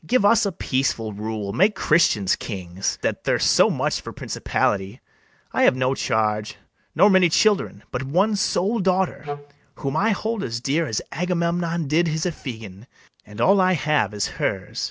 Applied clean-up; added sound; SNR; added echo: none; Wind instrument, woodwind instrument; 10 dB; none.